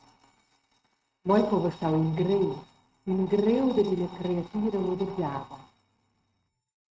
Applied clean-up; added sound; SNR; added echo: neural mask model RNNoise.